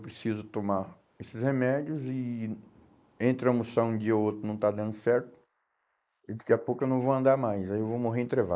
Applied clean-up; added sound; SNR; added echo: neural mask model Resemble Enhance denoiser.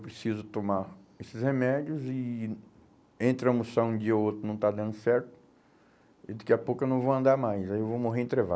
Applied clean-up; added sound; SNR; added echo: none; none; none; none.